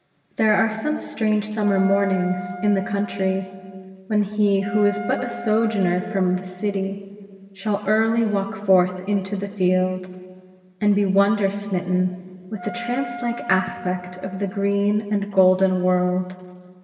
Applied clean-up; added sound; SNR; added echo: none; Wind instrument, woodwind instrument; 14 dB; reverberation time 1.9 s.